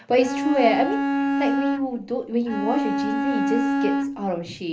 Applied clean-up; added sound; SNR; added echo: none; Bowed string instrument; -1 dB; reverberation time 0.3 s.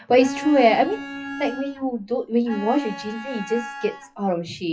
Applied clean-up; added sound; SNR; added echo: classical method WPE with log-MMSE.